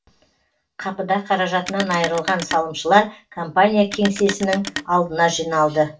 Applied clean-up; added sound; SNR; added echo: none; Telephone; 12 dB; reverberation time 0.2 s.